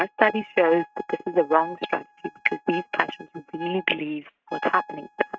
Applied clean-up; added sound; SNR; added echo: neural mask model RNNoise.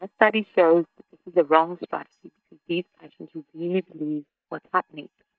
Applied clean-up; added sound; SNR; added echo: neural mask model DeepFilterNet 3.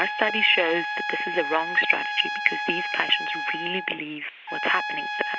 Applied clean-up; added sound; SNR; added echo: none; Trumpet; 4 dB; none.